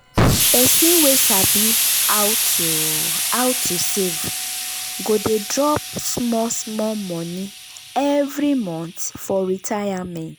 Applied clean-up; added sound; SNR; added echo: none; Explosion; -1 dB; none.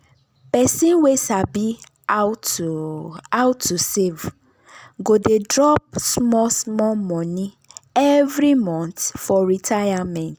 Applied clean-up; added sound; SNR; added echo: none; none; none; none.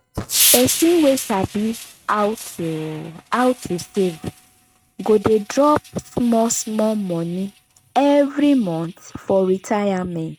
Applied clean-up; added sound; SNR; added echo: neural mask model RNNoise.